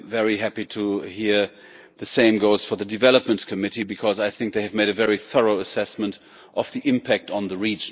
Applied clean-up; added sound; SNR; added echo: neural mask model Resemble Enhance denoiser.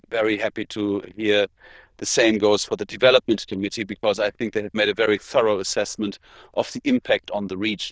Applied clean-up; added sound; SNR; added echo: neural diffusion model UNIVERSE++.